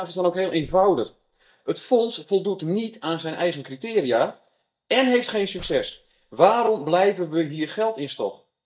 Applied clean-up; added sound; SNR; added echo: neural mask model DeepFilterNet 3.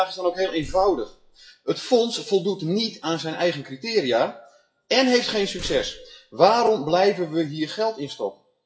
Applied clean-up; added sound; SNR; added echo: classical method WPE with log-MMSE.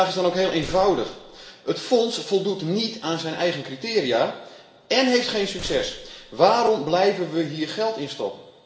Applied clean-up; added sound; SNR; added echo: none; Slam; 17 dB; reverberation time 0.9 s.